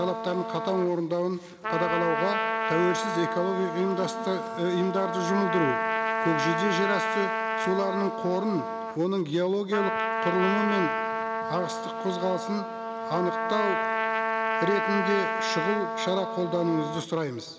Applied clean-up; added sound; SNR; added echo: none; Trumpet; 1 dB; none.